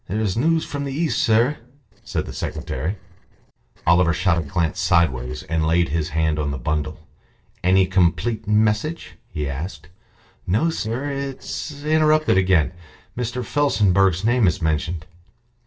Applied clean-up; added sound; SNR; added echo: neural separator model SepFormer DNS4.